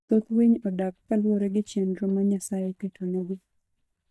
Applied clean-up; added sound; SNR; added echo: neural mask model DeepFilterNet 3.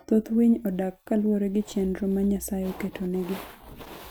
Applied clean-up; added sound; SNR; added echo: none; none; none; none.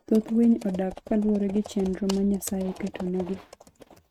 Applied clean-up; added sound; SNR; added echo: neural mask model RNNoise.